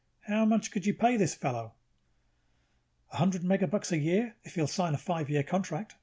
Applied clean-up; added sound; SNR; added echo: none; none; none; none.